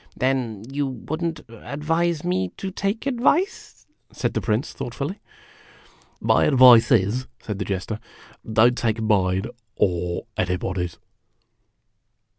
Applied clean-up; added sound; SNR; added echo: none; none; none; none.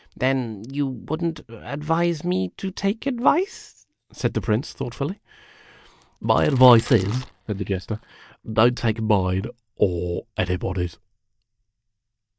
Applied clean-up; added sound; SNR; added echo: neural mask model DeepFilterNet 3.